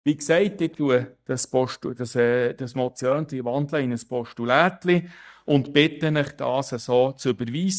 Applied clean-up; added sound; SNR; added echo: neural mask model DeepFilterNet 3.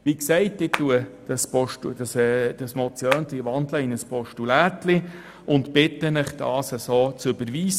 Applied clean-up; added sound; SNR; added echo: none; Clapping; 5 dB; none.